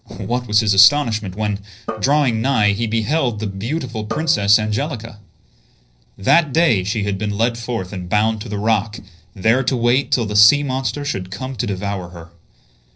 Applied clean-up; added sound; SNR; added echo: neural separator model SepFormer DNS4.